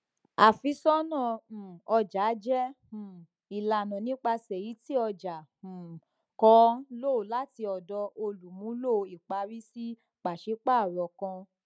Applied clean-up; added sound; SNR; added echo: none; none; none; none.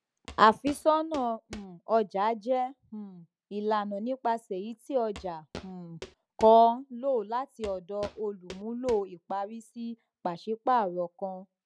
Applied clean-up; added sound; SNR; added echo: none; Walk, footsteps; 18 dB; none.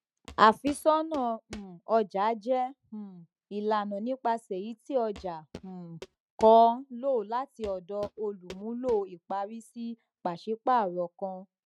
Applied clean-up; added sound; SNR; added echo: neural mask model RNNoise.